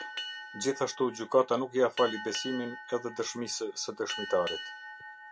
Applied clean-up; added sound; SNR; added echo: none; Boat, Water vehicle; 11 dB; none.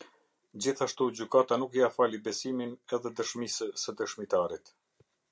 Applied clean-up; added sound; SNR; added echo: none; none; none; none.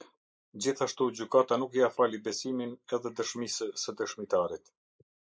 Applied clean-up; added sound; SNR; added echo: neural mask model Resemble Enhance denoiser.